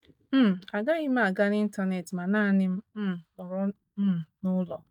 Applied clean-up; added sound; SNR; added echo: neural mask model DeepFilterNet 3.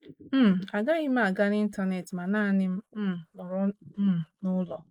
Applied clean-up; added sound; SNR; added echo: neural mask model Resemble Enhance denoiser.